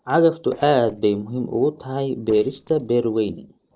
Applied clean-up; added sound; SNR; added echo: neural separator model SepFormer DNS4.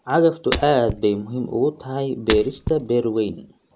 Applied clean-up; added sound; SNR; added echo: none; Shatter; 10 dB; none.